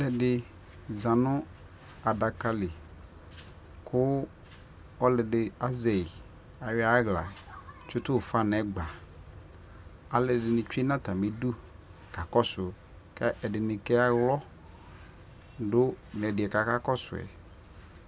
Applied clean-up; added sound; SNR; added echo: none; none; none; none.